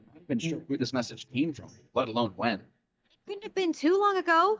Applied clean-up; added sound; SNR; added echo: neural mask model DeepFilterNet 3.